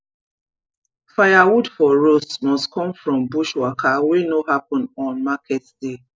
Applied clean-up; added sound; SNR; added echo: neural mask model Resemble Enhance denoiser.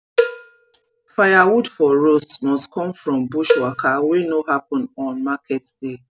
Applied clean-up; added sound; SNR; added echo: none; Cowbell; 7 dB; none.